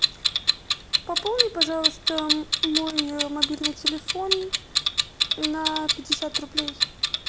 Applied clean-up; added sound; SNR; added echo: none; Clock; -5 dB; none.